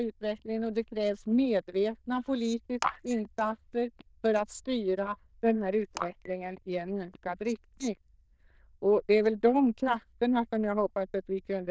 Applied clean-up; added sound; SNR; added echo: neural diffusion model UNIVERSE++.